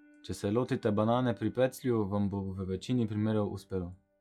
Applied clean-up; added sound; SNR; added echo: classical method log-MMSE.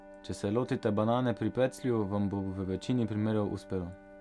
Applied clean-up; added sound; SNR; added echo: none; Wind instrument, woodwind instrument + Wind instrument, woodwind instrument; 19 dB; none.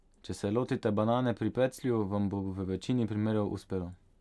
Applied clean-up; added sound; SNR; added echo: none; none; none; none.